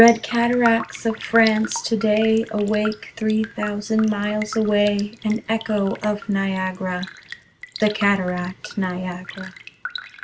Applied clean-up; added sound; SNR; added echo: none; Raindrop; 15 dB; none.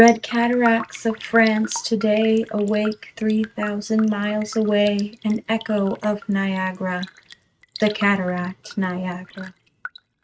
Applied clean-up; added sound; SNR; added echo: neural mask model RNNoise.